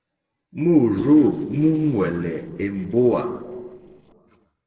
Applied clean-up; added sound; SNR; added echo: neural separator model SepFormer DNS4.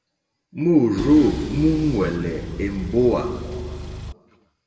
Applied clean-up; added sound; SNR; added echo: none; Engine; 10 dB; reverberation time 1.9 s.